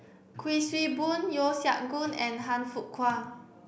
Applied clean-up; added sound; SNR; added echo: none; none; none; none.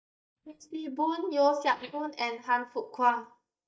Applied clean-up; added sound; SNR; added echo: neural mask model DeepFilterNet 3.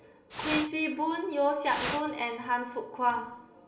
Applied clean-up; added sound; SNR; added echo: none; Fire; 3 dB; reverberation time 0.2 s.